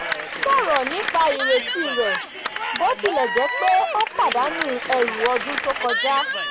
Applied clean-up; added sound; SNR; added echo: none; Cheering / Clapping; 3 dB; none.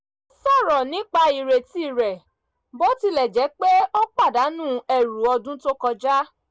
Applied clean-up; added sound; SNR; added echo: none; none; none; none.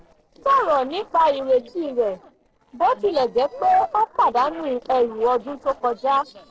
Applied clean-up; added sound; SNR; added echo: neural separator model SepFormer DNS4.